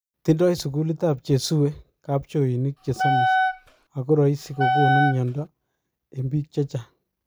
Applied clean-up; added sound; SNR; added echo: none; Wind instrument, woodwind instrument; -1 dB; none.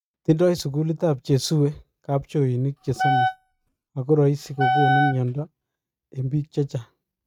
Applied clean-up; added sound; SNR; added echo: neural mask model RNNoise.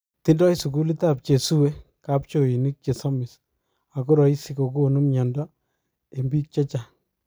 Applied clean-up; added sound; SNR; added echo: none; none; none; none.